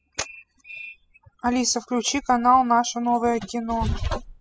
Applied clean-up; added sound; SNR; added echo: classical method spectral subtraction.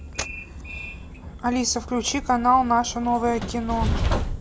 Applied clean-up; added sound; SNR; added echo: none; Train; 5 dB; none.